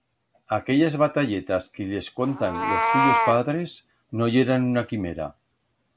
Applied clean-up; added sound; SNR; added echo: none; Meow; 5 dB; none.